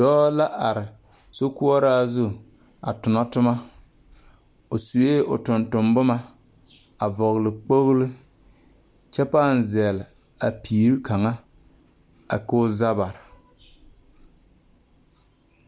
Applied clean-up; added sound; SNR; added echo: none; none; none; none.